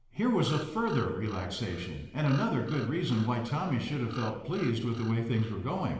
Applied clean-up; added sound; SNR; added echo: none; Bird vocalization, bird call, bird song; 18 dB; reverberation time 1.1 s.